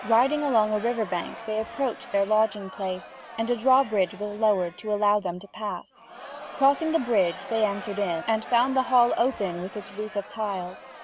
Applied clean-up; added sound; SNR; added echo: none; Crowd; 15 dB; none.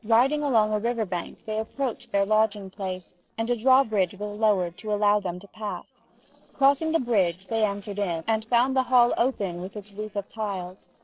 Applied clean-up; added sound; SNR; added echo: neural separator model SepFormer DNS4.